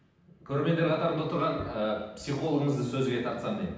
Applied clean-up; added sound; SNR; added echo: none; Bowed string instrument; 15 dB; reverberation time 0.9 s.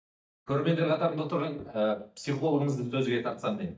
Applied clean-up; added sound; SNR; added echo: neural mask model DeepFilterNet 3.